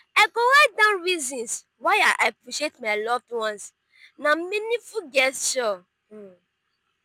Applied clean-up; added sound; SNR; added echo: none; none; none; none.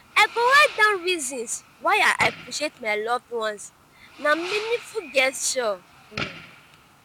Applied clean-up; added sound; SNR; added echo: none; Fireworks; 14 dB; none.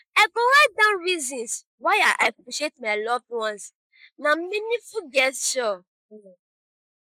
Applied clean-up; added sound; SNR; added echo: neural mask model Resemble Enhance denoiser.